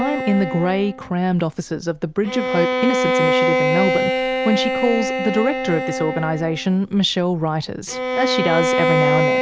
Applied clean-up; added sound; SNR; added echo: none; Bowed string instrument; 0 dB; none.